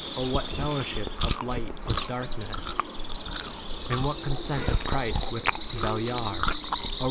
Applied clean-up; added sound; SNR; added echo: none; Chewing, mastication + Bird vocalization, bird call, bird song; -3 dB; none.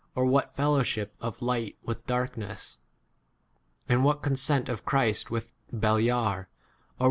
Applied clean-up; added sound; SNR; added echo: none; none; none; none.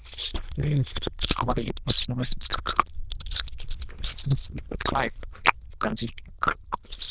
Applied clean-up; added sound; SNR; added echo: neural diffusion model UNIVERSE++.